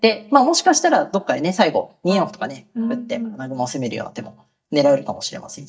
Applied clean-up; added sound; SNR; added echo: neural mask model DeepFilterNet 3.